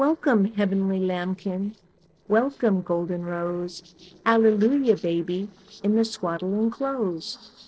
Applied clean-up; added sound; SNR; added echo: neural separator model SepFormer DNS4.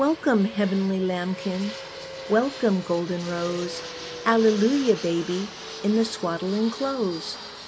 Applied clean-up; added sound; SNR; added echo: none; Fixed-wing aircraft, airplane; 13 dB; none.